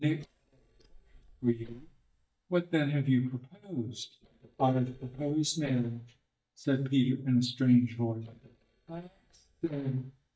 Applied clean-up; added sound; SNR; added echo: neural mask model DeepFilterNet 3.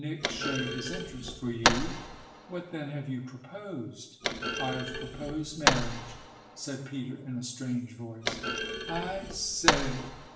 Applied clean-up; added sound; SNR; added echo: none; Thump, thud; -2 dB; reverberation time 0.7 s.